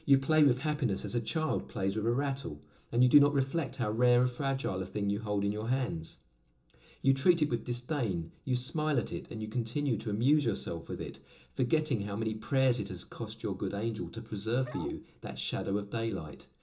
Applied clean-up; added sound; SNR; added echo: none; Bark; 17 dB; reverberation time 0.2 s.